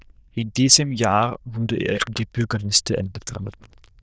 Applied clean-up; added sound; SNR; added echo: neural diffusion model UNIVERSE++.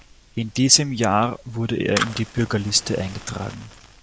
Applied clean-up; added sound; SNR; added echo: none; Fire; 13 dB; none.